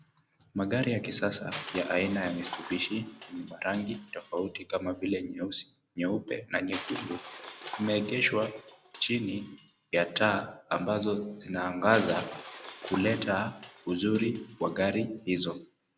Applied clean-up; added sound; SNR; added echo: none; Crushing; 14 dB; none.